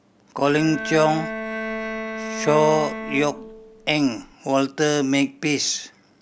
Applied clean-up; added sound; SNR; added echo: none; Bowed string instrument; 8 dB; none.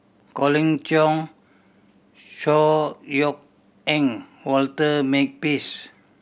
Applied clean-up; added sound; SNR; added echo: none; none; none; none.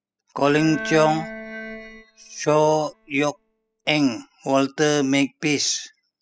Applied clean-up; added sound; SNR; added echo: classical method spectral subtraction.